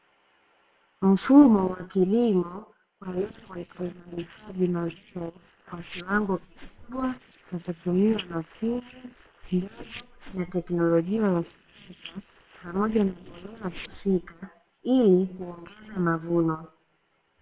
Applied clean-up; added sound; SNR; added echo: neural separator model SepFormer WHAM!.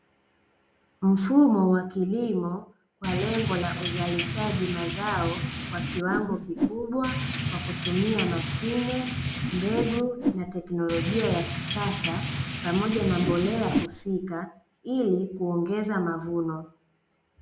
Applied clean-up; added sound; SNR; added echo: none; Drip / Rain + Whoosh, swoosh, swish; 3 dB; none.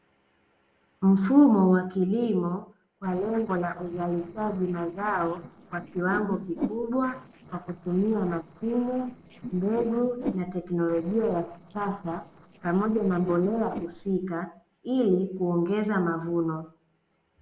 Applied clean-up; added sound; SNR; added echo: neural separator model SepFormer DNS4.